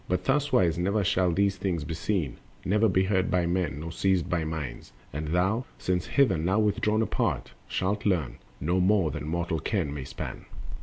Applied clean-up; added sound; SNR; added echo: none; none; none; none.